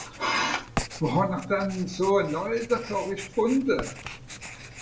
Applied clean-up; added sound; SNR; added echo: none; Writing; 12 dB; reverberation time 0.3 s.